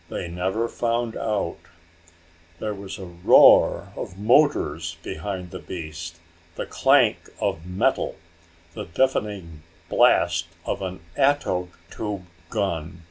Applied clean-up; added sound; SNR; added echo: none; none; none; none.